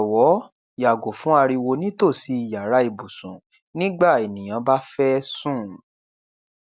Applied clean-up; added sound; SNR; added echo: none; none; none; none.